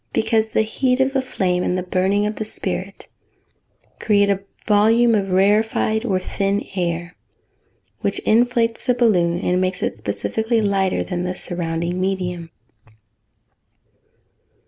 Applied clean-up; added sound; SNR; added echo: none; none; none; none.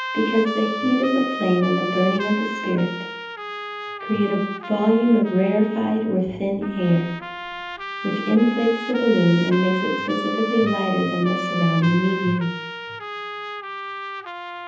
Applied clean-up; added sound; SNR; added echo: none; Trumpet; 8 dB; reverberation time 0.8 s.